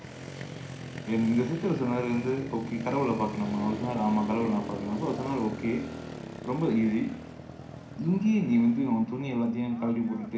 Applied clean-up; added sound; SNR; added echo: none; Motorcycle; 11 dB; reverberation time 0.4 s.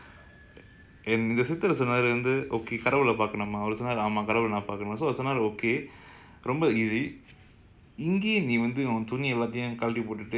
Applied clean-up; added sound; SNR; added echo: none; none; none; none.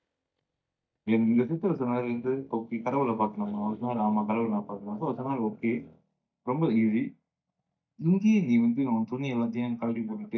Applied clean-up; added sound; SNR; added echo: neural mask model DeepFilterNet 3.